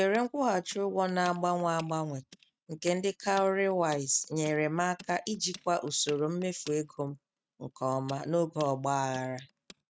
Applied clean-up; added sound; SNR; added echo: neural mask model RNNoise.